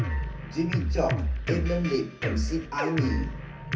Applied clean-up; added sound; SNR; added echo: none; Drum kit; -1 dB; reverberation time 0.3 s.